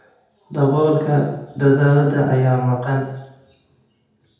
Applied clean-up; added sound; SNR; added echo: none; none; none; reverberation time 0.8 s.